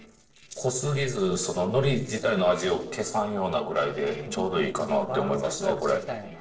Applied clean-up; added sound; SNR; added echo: neural separator model SepFormer DNS4.